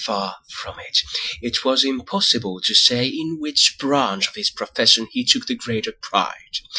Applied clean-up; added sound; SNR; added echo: classical method Wiener filter.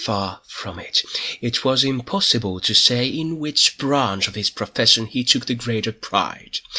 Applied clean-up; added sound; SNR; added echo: none; none; none; none.